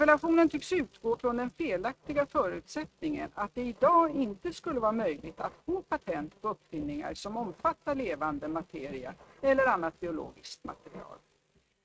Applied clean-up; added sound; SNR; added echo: neural mask model RNNoise.